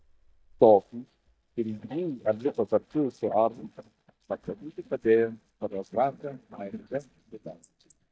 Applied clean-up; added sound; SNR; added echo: neural mask model DeepFilterNet 3.